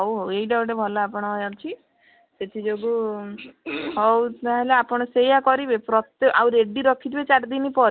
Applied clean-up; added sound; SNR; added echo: none; none; none; none.